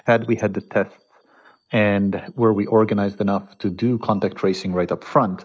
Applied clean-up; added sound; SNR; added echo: neural mask model DeepFilterNet 3.